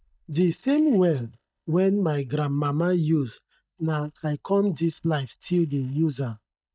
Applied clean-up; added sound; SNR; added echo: neural mask model DeepFilterNet 3.